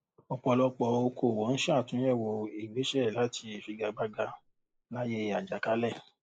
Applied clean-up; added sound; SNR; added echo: neural mask model Resemble Enhance denoiser.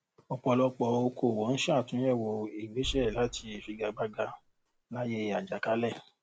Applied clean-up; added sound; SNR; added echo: none; Boom; 14 dB; none.